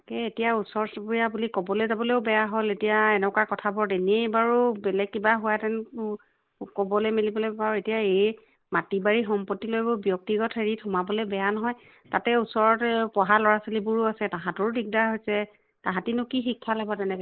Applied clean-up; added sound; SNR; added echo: neural mask model Resemble Enhance denoiser.